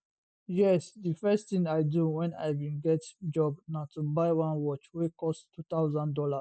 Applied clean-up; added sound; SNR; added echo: none; none; none; none.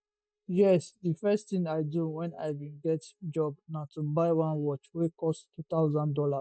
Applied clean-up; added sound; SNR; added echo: neural mask model DeepFilterNet 3.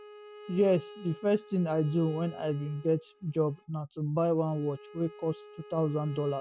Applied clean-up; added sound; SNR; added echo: none; Bowed string instrument; 19 dB; none.